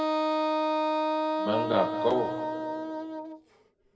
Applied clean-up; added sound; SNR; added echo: none; Wind instrument, woodwind instrument; -4 dB; reverberation time 1.9 s.